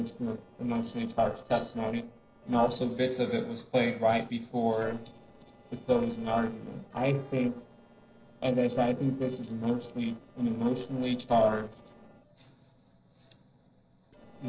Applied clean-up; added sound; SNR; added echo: neural separator model SepFormer DNS4.